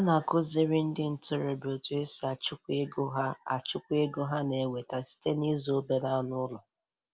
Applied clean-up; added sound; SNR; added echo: none; none; none; none.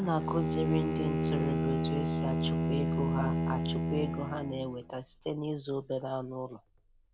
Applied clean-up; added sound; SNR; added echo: none; Bowed string instrument; -3 dB; none.